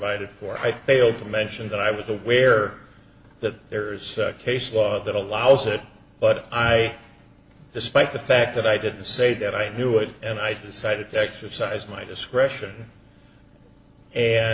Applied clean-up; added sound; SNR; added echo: none; none; none; none.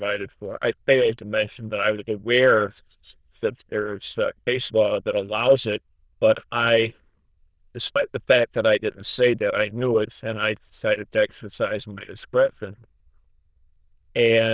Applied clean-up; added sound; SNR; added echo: neural diffusion model UNIVERSE++.